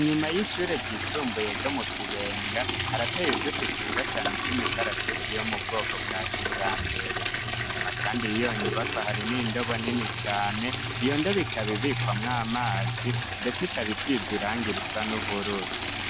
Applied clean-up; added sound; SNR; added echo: none; Liquid; -2 dB; none.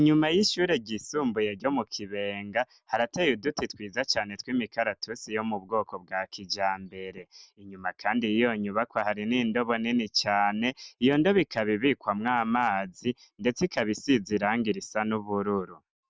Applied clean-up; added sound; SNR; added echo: none; none; none; none.